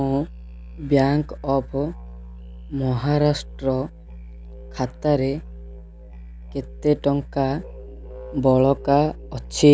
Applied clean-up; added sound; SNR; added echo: none; Musical instrument; 15 dB; none.